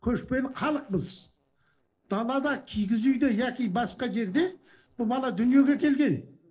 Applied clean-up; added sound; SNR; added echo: neural separator model SepFormer DNS4.